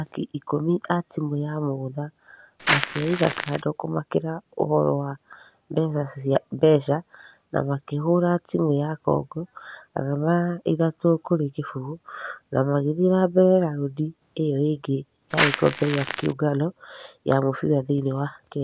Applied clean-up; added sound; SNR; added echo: none; Crackle; 2 dB; none.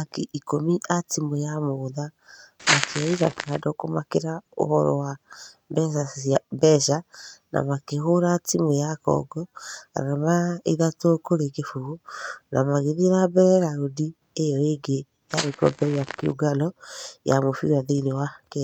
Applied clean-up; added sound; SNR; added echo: neural mask model RNNoise.